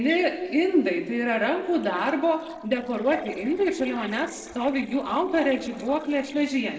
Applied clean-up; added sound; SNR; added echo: neural separator model SepFormer DNS4.